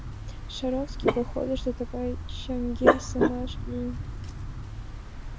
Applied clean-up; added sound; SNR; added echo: none; Dog; -3 dB; none.